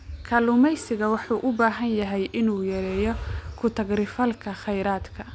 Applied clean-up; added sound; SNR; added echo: none; none; none; none.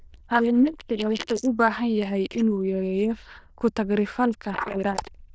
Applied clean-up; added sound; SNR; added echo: neural diffusion model UNIVERSE++.